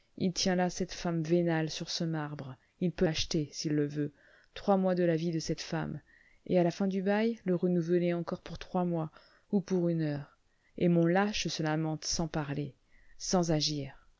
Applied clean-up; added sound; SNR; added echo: none; none; none; none.